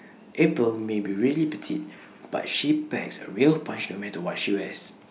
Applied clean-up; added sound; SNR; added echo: none; none; none; none.